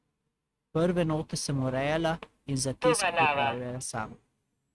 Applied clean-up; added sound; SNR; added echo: neural mask model RNNoise.